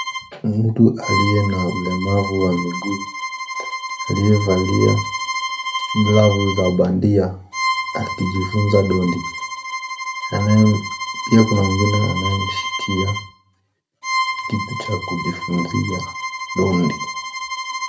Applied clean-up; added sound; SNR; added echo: none; Bowed string instrument; 6 dB; reverberation time 0.3 s.